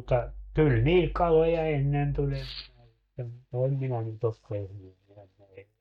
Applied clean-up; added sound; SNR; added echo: neural mask model DeepFilterNet 3.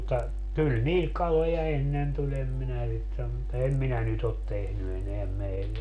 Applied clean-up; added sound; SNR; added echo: none; none; none; none.